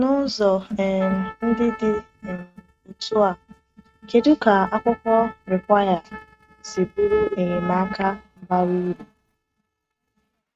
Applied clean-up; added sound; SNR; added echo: neural mask model RNNoise.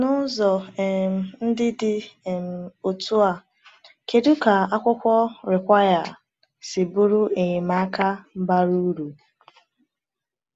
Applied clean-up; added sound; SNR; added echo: none; none; none; none.